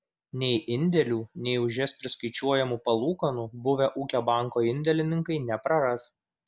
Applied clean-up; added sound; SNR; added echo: none; none; none; none.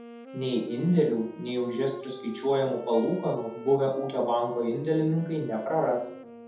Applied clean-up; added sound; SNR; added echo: none; Wind instrument, woodwind instrument; 16 dB; reverberation time 0.6 s.